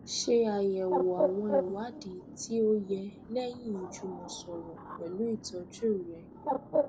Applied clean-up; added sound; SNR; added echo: none; Bird; 4 dB; none.